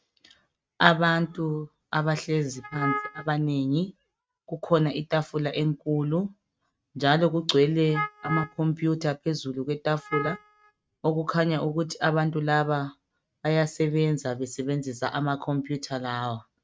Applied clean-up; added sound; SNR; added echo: neural mask model RNNoise.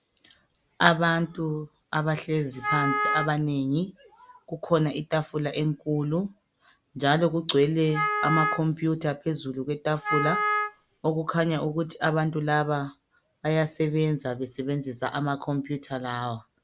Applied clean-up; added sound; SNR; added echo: none; Wind instrument, woodwind instrument; 2 dB; none.